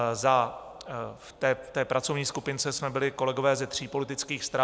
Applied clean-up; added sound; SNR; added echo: none; none; none; none.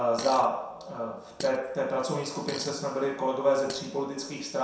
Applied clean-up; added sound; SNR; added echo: none; Fart; 16 dB; reverberation time 0.7 s.